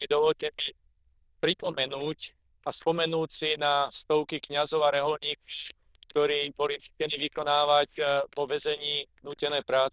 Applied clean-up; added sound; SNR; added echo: neural diffusion model UNIVERSE++.